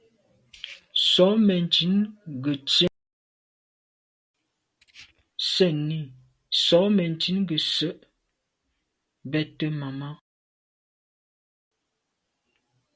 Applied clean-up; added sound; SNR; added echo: none; none; none; none.